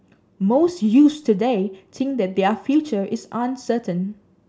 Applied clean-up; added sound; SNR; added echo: none; none; none; none.